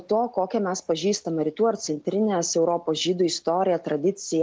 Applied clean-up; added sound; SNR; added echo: none; none; none; none.